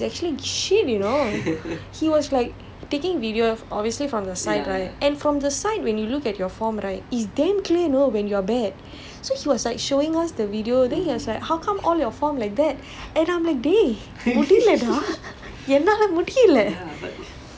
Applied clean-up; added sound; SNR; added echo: none; none; none; none.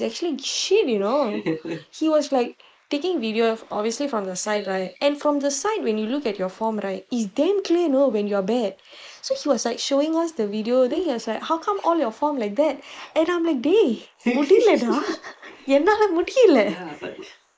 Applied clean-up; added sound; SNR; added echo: neural mask model Resemble Enhance denoiser.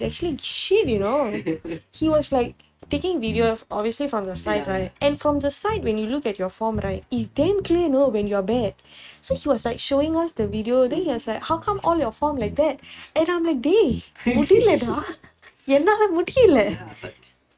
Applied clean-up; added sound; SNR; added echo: neural mask model RNNoise.